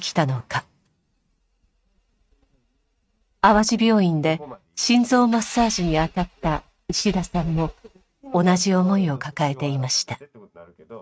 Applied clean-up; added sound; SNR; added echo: neural mask model RNNoise.